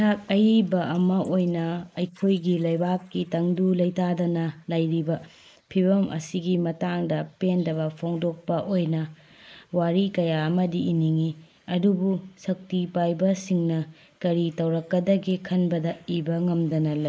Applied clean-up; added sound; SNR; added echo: neural mask model Resemble Enhance denoiser.